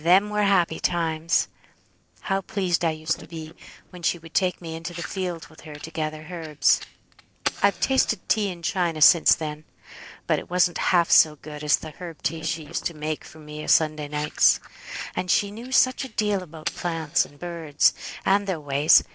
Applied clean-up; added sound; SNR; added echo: neural separator model SepFormer DNS4.